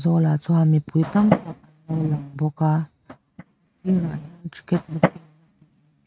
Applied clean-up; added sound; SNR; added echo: neural mask model RNNoise.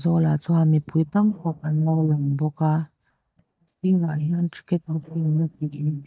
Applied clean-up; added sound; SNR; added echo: neural mask model DeepFilterNet 3.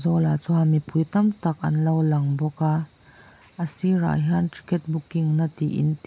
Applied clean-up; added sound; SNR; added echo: none; none; none; none.